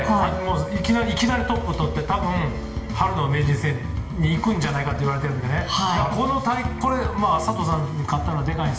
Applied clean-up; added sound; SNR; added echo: none; Chink, clink; 17 dB; reverberation time 1.5 s.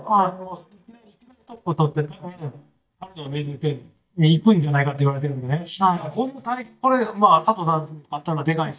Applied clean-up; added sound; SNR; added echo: neural mask model DeepFilterNet 3.